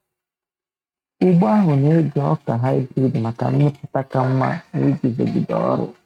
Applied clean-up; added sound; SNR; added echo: neural mask model RNNoise.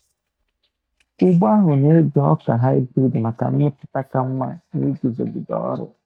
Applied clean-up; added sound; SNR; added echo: neural mask model DeepFilterNet 3.